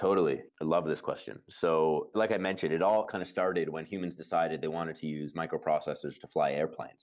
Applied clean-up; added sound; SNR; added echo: none; none; none; none.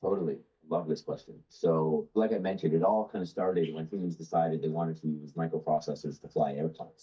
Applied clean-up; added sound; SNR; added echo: neural mask model DeepFilterNet 3.